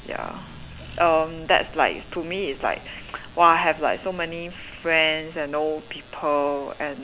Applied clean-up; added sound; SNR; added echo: none; Accelerating, revving, vroom; 20 dB; none.